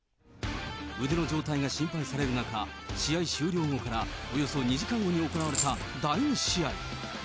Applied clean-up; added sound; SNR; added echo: none; Coin (dropping); 4 dB; none.